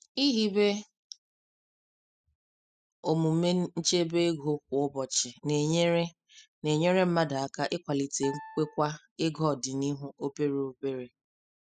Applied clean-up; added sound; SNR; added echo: classical method spectral subtraction.